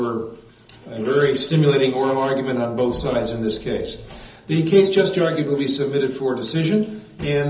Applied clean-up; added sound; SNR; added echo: none; none; none; reverberation time 1.2 s.